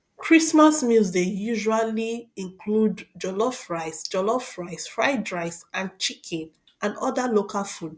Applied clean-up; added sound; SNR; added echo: none; none; none; none.